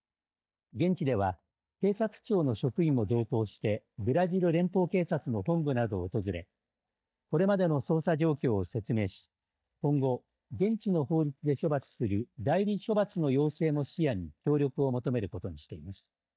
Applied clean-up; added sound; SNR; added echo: neural mask model DeepFilterNet 3.